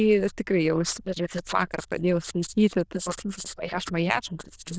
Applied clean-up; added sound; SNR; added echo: neural diffusion model UNIVERSE++.